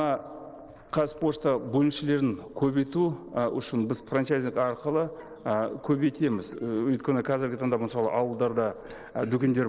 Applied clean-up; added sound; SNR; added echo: neural separator model SepFormer DNS4.